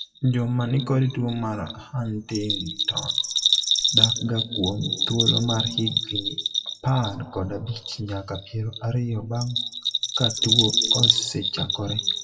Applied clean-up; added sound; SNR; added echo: classical method WPE with log-MMSE.